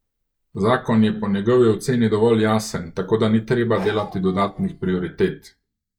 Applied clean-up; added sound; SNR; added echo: neural mask model DeepFilterNet 3.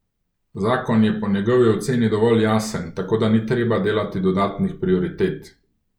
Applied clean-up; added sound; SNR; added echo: none; none; none; none.